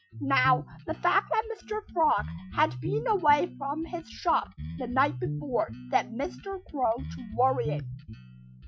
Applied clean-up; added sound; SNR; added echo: classical method Wiener filter.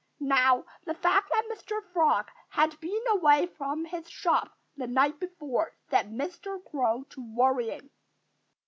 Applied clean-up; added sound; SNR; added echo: none; none; none; none.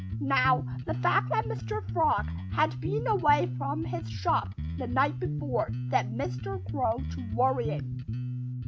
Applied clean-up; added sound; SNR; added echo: none; Bass guitar; 3 dB; none.